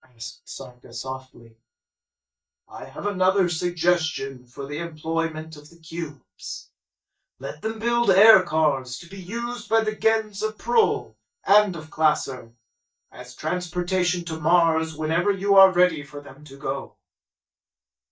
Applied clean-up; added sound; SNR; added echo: neural mask model DeepFilterNet 3.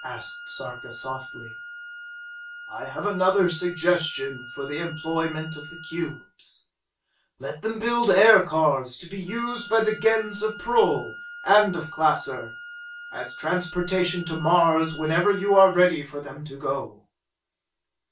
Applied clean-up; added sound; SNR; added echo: none; Wind instrument, woodwind instrument; 16 dB; reverberation time 0.2 s.